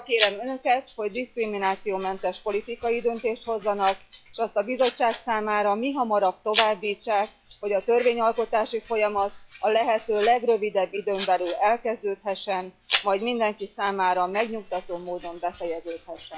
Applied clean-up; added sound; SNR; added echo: classical method log-MMSE.